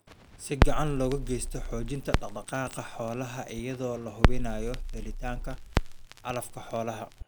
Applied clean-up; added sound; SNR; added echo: none; Crackle; -5 dB; none.